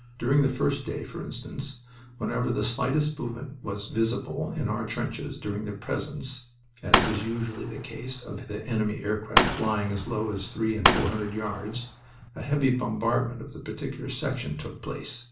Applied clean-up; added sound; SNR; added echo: none; Fireworks; -1 dB; reverberation time 0.3 s.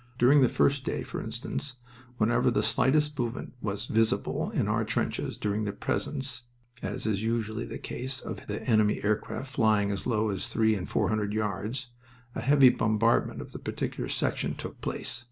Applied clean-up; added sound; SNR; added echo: none; none; none; none.